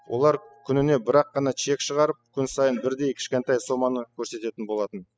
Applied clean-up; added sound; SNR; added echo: classical method spectral subtraction.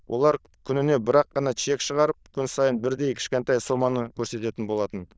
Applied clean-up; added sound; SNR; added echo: neural diffusion model UNIVERSE++.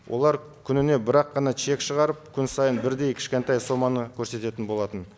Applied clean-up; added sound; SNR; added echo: none; none; none; none.